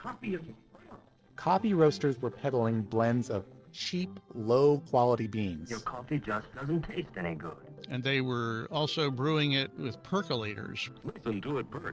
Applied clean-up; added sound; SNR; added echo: neural separator model SepFormer DNS4.